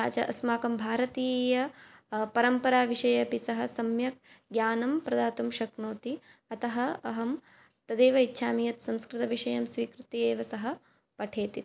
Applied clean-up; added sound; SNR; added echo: none; none; none; none.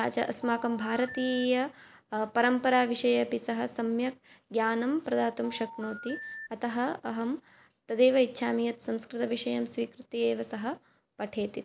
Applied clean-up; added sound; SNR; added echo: none; Telephone; 14 dB; none.